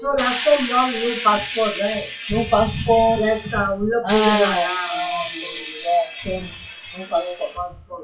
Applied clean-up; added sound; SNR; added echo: classical method WPE with log-MMSE.